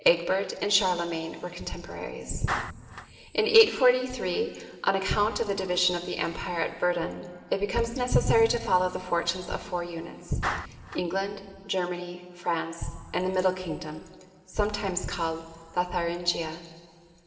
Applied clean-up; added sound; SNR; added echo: none; Clapping; 17 dB; reverberation time 2.5 s.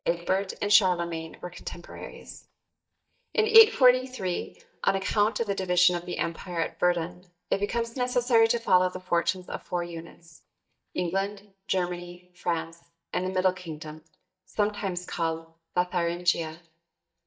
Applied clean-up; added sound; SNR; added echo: neural mask model DeepFilterNet 3.